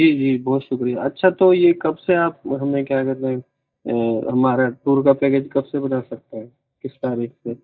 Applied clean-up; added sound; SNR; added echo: neural mask model DeepFilterNet 3.